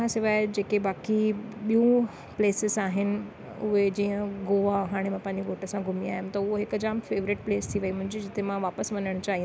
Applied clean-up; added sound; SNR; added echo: none; none; none; none.